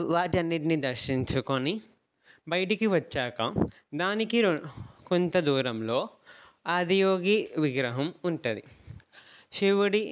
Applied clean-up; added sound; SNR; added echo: none; none; none; none.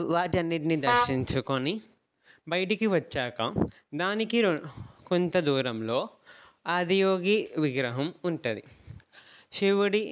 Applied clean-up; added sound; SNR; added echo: none; Vehicle horn, car horn, honking; 3 dB; none.